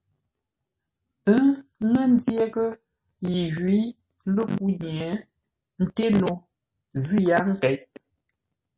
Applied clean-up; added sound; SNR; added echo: none; none; none; none.